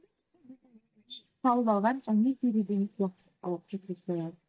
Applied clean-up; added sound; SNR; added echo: neural mask model DeepFilterNet 3.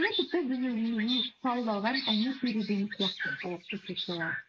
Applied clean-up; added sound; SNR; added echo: neural mask model Resemble Enhance denoiser.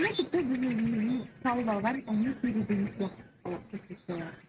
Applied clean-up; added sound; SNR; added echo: neural mask model RNNoise.